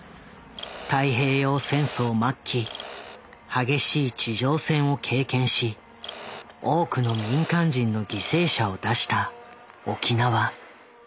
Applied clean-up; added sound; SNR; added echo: none; Mechanisms; 16 dB; none.